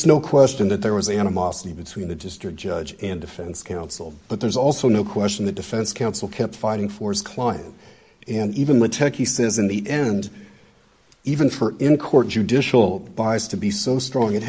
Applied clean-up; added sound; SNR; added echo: none; none; none; none.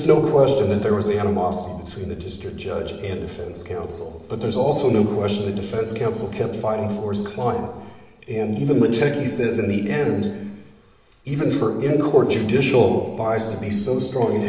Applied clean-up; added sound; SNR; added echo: none; none; none; reverberation time 1.2 s.